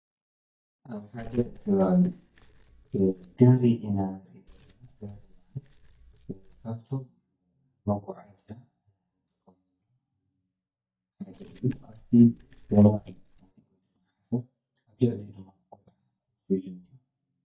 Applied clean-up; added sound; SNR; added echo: neural mask model DeepFilterNet 3.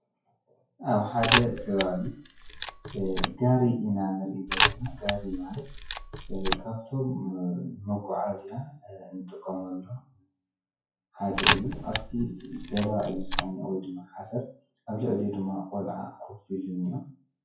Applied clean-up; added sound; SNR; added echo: classical method WPE with log-MMSE.